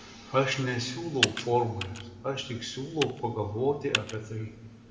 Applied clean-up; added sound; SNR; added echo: none; Computer keyboard; 7 dB; reverberation time 1.7 s.